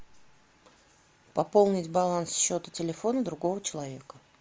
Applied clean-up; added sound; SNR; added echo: none; none; none; none.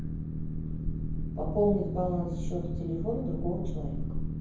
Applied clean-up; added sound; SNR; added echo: none; Boat, Water vehicle; -1 dB; reverberation time 0.9 s.